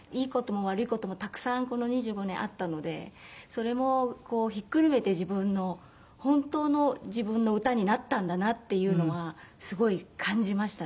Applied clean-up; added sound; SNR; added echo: none; none; none; none.